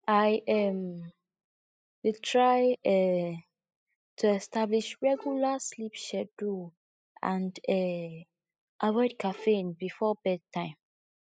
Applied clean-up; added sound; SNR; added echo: classical method spectral subtraction.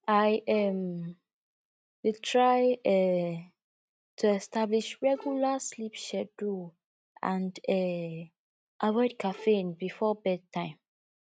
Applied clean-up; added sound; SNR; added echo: neural mask model RNNoise.